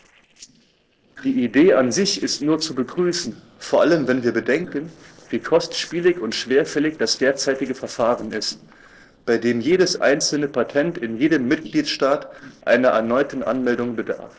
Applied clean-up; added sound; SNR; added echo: neural separator model SepFormer DNS4.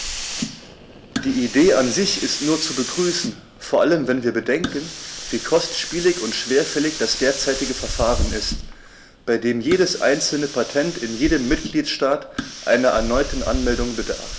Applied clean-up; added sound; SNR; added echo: none; Hiss; 8 dB; none.